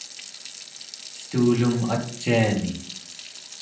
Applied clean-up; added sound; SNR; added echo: none; Sink (filling or washing) / Water tap, faucet; 14 dB; reverberation time 0.6 s.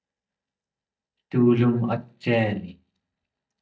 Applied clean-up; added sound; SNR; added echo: neural mask model DeepFilterNet 3.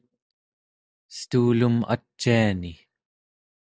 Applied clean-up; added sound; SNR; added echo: none; none; none; none.